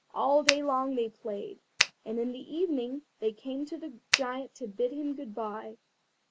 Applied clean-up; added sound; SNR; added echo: none; Finger snapping; -4 dB; none.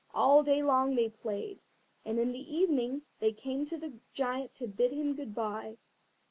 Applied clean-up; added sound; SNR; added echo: none; none; none; none.